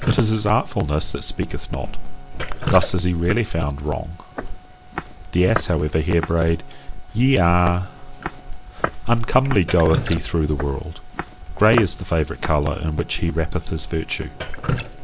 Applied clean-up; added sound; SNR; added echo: none; Drip + Walk, footsteps; 11 dB; none.